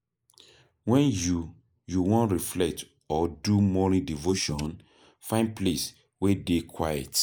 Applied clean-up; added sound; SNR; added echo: neural mask model Resemble Enhance denoiser.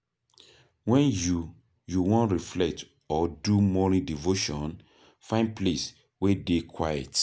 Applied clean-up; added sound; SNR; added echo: none; none; none; none.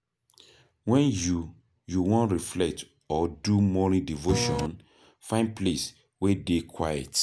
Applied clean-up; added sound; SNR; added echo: none; Printer; 1 dB; none.